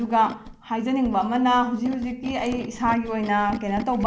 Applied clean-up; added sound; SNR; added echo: none; Tools; 14 dB; none.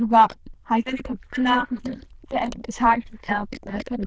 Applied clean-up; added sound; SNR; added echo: neural diffusion model UNIVERSE++.